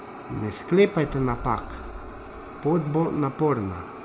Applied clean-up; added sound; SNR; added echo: none; Boom + Fire; 12 dB; none.